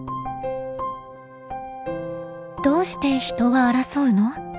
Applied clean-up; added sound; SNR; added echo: none; none; none; none.